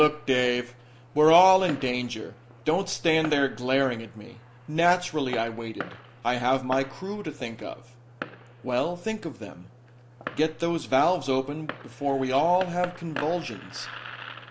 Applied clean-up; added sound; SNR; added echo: none; Fireworks; 17 dB; none.